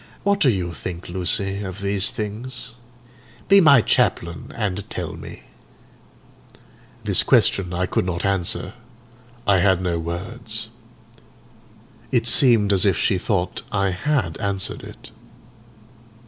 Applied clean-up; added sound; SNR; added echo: none; none; none; none.